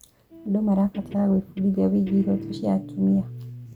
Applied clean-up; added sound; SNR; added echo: none; Guitar; 15 dB; none.